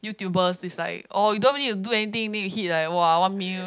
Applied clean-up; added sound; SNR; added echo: none; none; none; none.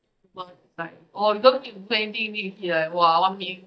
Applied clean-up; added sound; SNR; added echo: neural mask model DeepFilterNet 3.